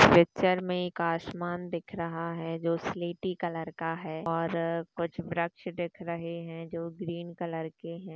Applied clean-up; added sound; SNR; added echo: none; none; none; none.